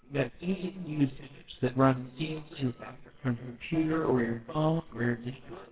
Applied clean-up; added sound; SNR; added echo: neural separator model SepFormer WHAMR!.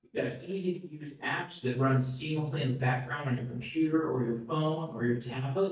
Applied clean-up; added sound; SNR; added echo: neural mask model DeepFilterNet 3.